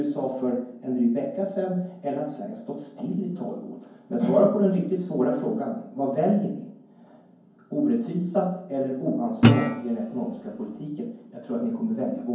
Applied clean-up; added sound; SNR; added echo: none; Guitar; -3 dB; reverberation time 0.9 s.